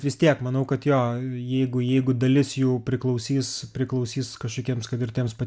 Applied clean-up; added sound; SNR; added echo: none; none; none; none.